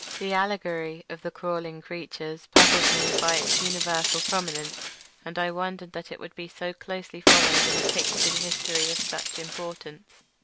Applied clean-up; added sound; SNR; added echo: none; Shatter; -5 dB; none.